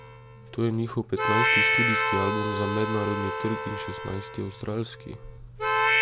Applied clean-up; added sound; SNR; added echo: none; Harmonica; -3 dB; none.